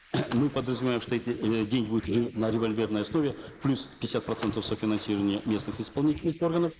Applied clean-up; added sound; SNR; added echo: neural mask model Resemble Enhance denoiser.